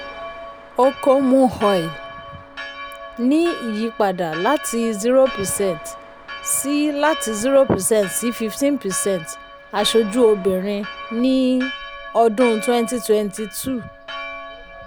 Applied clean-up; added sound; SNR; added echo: none; Church bell; 13 dB; none.